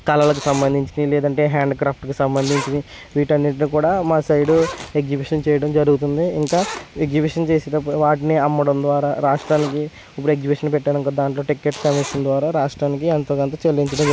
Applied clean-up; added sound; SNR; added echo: none; Zipper (clothing); 17 dB; none.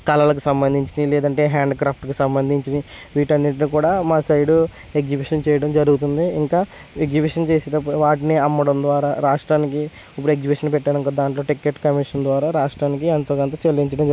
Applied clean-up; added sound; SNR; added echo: none; none; none; none.